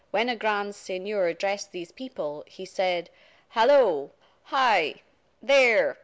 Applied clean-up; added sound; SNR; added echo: none; none; none; none.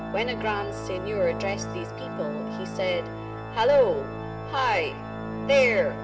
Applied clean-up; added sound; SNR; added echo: none; Organ; 7 dB; reverberation time 1.7 s.